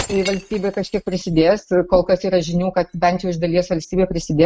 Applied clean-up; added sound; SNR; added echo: neural mask model RNNoise.